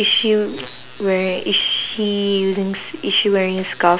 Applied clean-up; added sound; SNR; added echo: none; none; none; none.